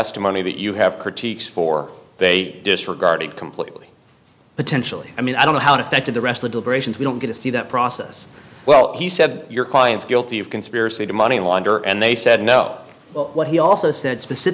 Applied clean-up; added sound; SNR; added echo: none; none; none; none.